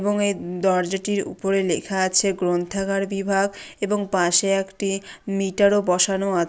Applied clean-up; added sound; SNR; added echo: none; none; none; none.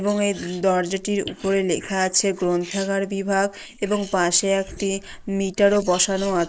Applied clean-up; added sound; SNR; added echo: neural mask model Resemble Enhance denoiser.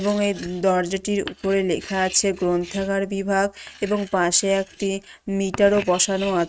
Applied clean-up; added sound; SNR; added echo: neural mask model RNNoise.